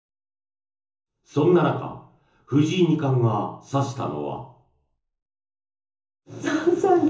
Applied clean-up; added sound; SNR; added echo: none; none; none; reverberation time 0.7 s.